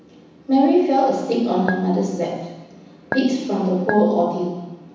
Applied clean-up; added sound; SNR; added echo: none; Chink, clink; 10 dB; reverberation time 1.1 s.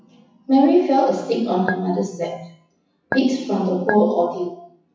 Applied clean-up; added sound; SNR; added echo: classical method WPE with log-MMSE.